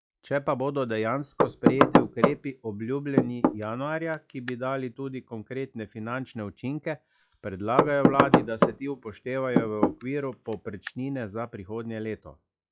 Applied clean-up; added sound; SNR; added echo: classical method log-MMSE.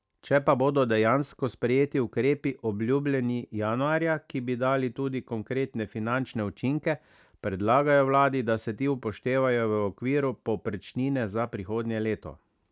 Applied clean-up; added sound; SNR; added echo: none; none; none; none.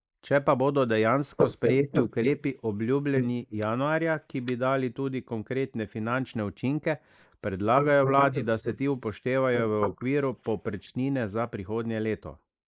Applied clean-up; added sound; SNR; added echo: neural mask model Resemble Enhance denoiser.